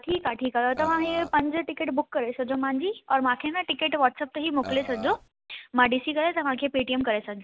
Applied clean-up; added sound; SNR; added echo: none; Burping, eructation; 11 dB; none.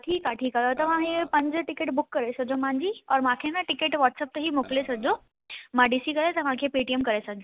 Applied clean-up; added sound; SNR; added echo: neural separator model SepFormer DNS4.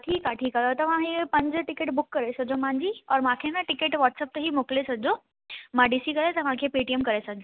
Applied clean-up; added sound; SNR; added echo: none; none; none; none.